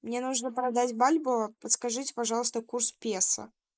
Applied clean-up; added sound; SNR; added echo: neural mask model Resemble Enhance denoiser.